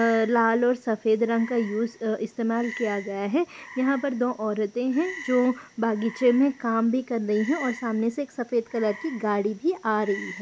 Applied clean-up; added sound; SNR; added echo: none; Frog; 18 dB; none.